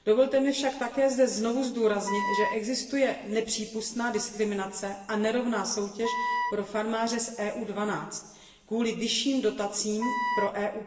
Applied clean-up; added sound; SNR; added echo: none; Wind instrument, woodwind instrument; 3 dB; reverberation time 1.2 s.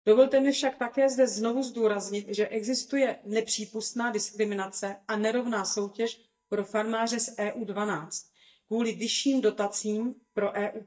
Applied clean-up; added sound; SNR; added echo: neural mask model DeepFilterNet 3.